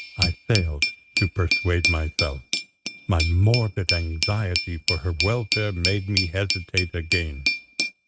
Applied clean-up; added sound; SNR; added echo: neural mask model RNNoise.